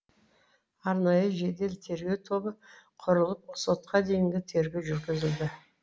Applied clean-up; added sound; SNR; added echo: none; none; none; none.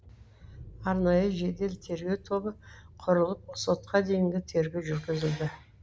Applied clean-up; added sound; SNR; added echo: none; Engine / Car; 19 dB; none.